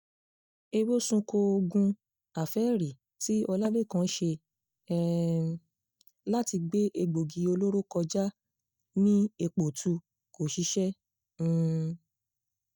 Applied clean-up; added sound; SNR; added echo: neural mask model DeepFilterNet 3.